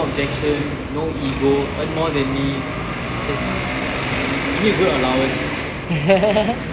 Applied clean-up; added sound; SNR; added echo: none; none; none; none.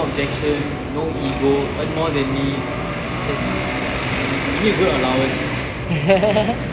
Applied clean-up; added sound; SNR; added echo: none; Organ; 11 dB; none.